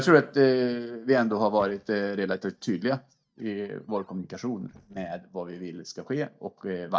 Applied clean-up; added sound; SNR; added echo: neural mask model DeepFilterNet 3.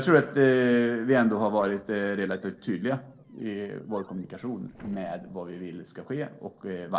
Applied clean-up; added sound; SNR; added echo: neural separator model SepFormer DNS4.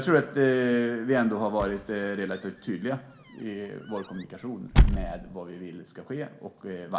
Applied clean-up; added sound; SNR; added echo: none; Squeak / Slam / Wood; 0 dB; reverberation time 0.6 s.